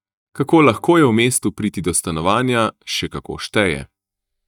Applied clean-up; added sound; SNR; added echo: neural mask model DeepFilterNet 3.